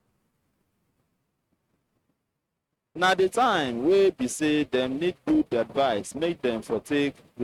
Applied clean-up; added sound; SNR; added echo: neural mask model RNNoise.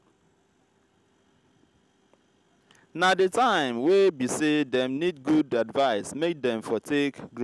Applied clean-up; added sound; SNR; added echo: none; none; none; none.